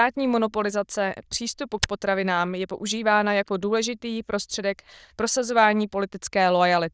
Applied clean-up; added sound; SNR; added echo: neural diffusion model UNIVERSE++.